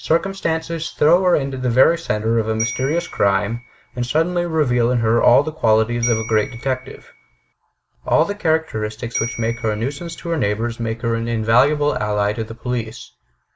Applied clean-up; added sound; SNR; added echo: none; Bell; 13 dB; none.